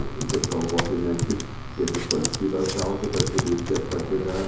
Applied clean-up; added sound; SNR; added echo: none; Computer keyboard; 3 dB; reverberation time 2.3 s.